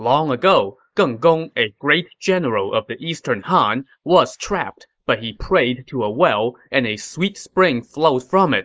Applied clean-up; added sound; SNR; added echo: neural mask model Resemble Enhance denoiser.